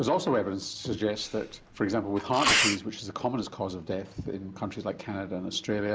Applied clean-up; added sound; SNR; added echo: none; Sneeze; -1 dB; none.